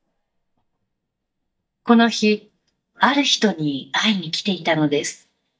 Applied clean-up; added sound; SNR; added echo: neural mask model DeepFilterNet 3.